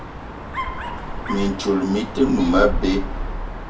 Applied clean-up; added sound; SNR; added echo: none; Dog; 4 dB; reverberation time 0.2 s.